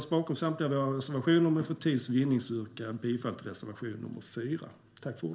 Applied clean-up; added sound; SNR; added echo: none; none; none; reverberation time 2.0 s.